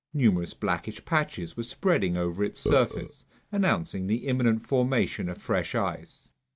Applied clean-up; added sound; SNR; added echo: neural mask model DeepFilterNet 3.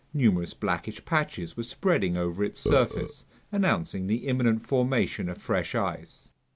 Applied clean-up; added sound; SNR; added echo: none; Burping, eructation; 7 dB; none.